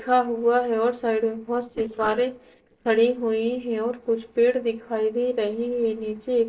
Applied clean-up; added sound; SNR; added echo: neural separator model SepFormer DNS4.